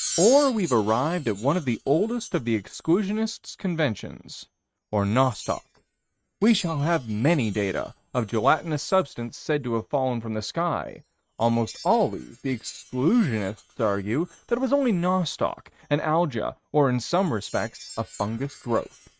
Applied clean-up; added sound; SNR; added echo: neural mask model RNNoise.